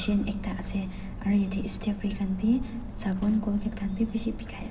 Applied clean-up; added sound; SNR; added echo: none; Walk, footsteps; 9 dB; reverberation time 2.0 s.